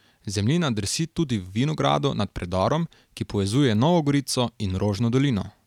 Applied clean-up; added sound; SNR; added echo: none; none; none; none.